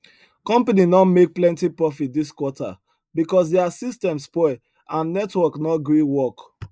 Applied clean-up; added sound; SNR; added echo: neural mask model Resemble Enhance denoiser.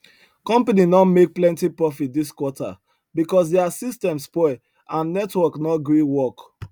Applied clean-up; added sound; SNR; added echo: none; none; none; none.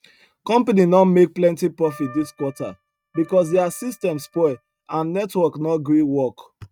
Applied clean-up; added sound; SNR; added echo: neural mask model RNNoise.